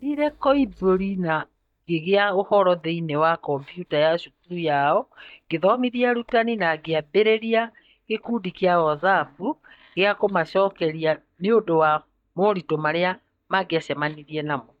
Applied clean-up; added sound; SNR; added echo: neural mask model DeepFilterNet 3.